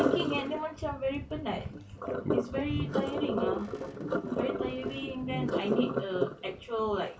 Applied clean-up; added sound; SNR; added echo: none; Sink (filling or washing); -1 dB; none.